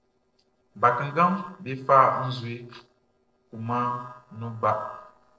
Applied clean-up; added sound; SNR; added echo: neural separator model SepFormer DNS4.